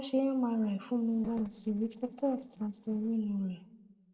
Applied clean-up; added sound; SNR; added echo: neural separator model SepFormer DNS4.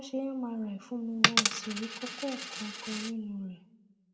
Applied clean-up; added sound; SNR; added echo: none; Coin (dropping); -3 dB; reverberation time 0.5 s.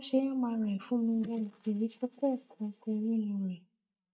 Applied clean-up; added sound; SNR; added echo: neural mask model DeepFilterNet 3.